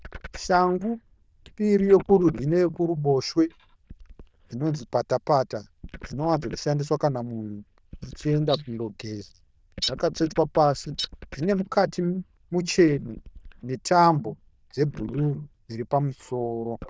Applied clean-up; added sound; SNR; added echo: neural diffusion model UNIVERSE++.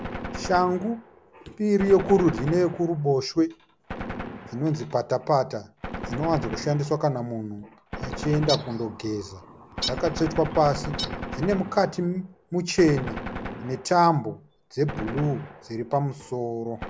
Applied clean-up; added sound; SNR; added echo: none; Bird + Gunshot, gunfire; 10 dB; none.